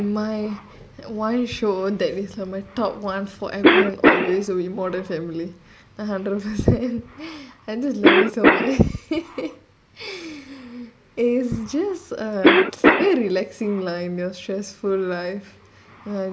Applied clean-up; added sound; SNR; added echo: none; Cough; -1 dB; none.